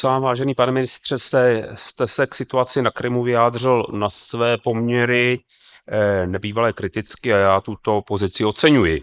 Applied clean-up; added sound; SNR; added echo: neural mask model Resemble Enhance denoiser.